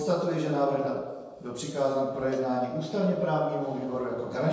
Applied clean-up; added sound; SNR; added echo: neural separator model SepFormer DNS4.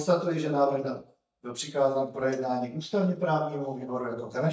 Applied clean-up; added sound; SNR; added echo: neural mask model DeepFilterNet 3.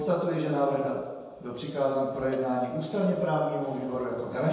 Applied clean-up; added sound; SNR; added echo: none; Cowbell; 19 dB; reverberation time 1.1 s.